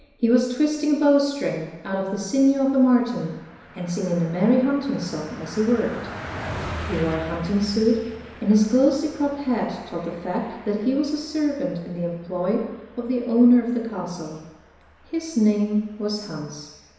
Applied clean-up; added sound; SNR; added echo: none; Car passing by; 17 dB; reverberation time 1.0 s.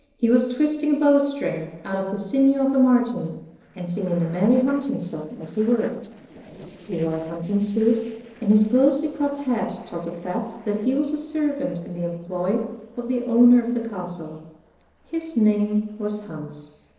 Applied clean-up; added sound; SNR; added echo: neural separator model SepFormer DNS4.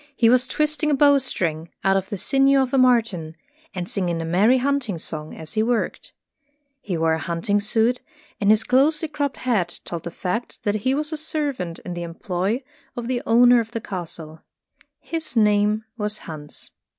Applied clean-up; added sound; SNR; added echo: none; none; none; none.